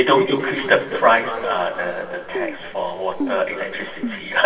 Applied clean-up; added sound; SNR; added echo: none; Keyboard (musical); 11 dB; reverberation time 2.6 s.